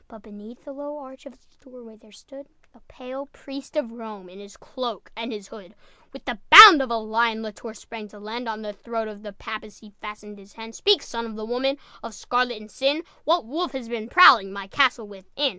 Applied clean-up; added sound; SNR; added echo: none; none; none; none.